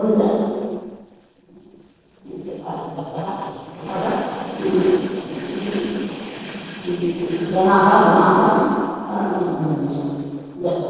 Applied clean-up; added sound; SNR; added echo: neural separator model SepFormer DNS4.